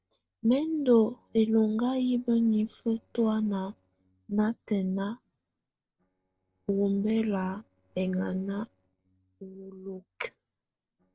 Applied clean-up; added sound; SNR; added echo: neural separator model SepFormer DNS4.